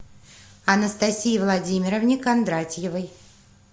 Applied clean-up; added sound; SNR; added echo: none; none; none; none.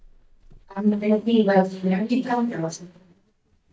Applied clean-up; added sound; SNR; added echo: neural mask model DeepFilterNet 3.